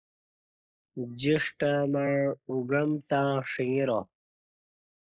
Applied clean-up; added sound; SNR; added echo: neural mask model Resemble Enhance denoiser.